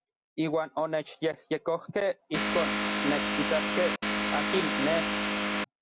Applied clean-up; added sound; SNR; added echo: none; Vehicle; -3 dB; none.